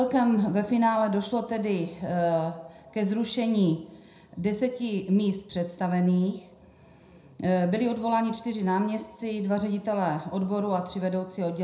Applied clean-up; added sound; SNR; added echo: none; none; none; reverberation time 0.5 s.